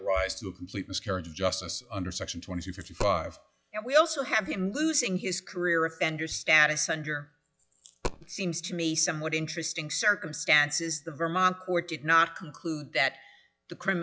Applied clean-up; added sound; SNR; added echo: classical method log-MMSE.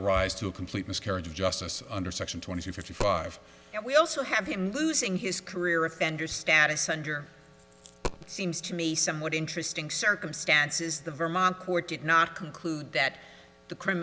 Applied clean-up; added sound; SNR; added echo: none; Coin (dropping); 11 dB; none.